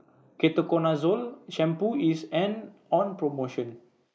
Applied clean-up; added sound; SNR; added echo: neural mask model Resemble Enhance denoiser.